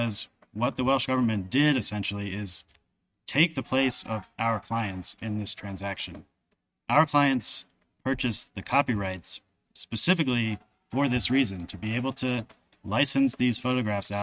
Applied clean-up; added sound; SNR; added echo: neural mask model RNNoise.